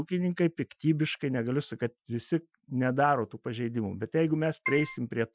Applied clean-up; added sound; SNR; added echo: classical method Wiener filter.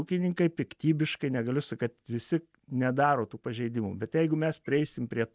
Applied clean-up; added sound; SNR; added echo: neural mask model DeepFilterNet 3.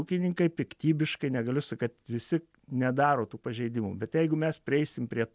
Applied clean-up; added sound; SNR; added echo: none; none; none; none.